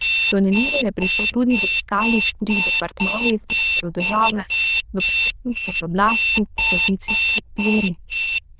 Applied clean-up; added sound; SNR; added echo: neural diffusion model UNIVERSE++.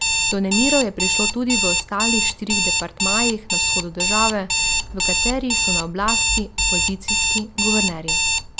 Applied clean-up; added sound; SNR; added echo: none; Alarm; -4 dB; none.